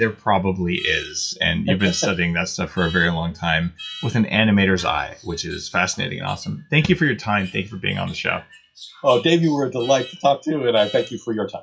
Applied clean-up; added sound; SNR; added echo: classical method WPE with log-MMSE.